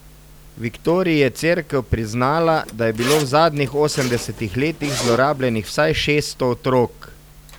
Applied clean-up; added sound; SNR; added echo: none; Zipper (clothing); 14 dB; none.